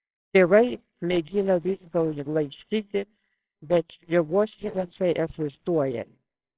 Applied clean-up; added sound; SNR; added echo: neural separator model SepFormer WHAMR!.